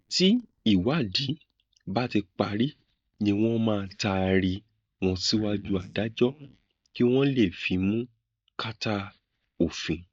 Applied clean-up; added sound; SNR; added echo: neural mask model DeepFilterNet 3.